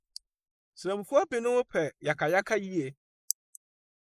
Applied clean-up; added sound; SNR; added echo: neural mask model Resemble Enhance denoiser.